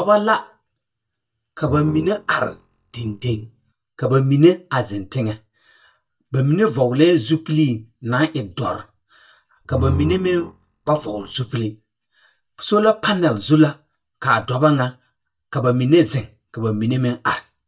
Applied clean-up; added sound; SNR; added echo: neural mask model DeepFilterNet 3.